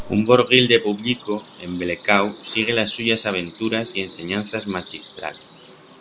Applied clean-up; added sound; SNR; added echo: none; Bird vocalization, bird call, bird song; 16 dB; none.